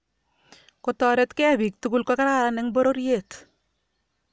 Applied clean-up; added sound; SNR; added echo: none; none; none; none.